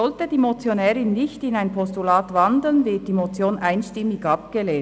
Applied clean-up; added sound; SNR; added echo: none; none; none; none.